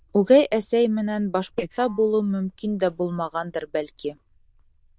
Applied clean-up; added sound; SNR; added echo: neural diffusion model UNIVERSE++.